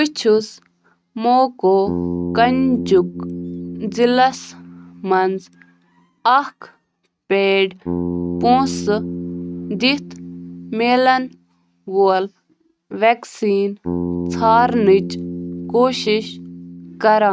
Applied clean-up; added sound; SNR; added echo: neural mask model RNNoise.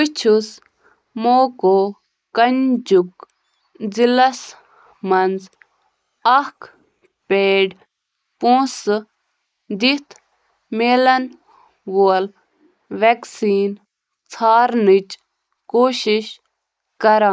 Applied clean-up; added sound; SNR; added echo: neural mask model Resemble Enhance denoiser.